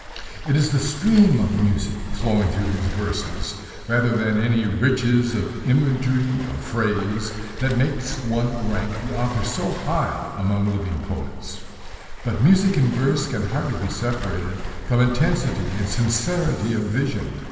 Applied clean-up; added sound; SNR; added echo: none; Waves, surf; 10 dB; reverberation time 2.5 s.